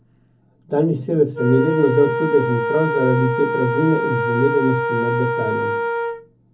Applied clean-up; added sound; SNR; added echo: none; Wind instrument, woodwind instrument; 3 dB; reverberation time 0.4 s.